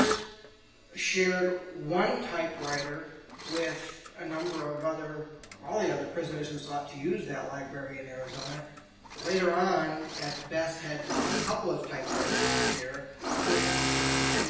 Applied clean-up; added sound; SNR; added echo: none; Engine / Mechanisms; 2 dB; reverberation time 0.9 s.